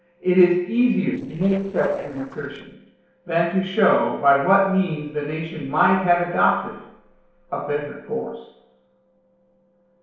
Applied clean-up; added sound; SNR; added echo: neural separator model SepFormer DNS4.